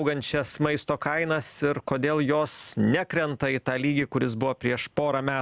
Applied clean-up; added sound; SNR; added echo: none; none; none; none.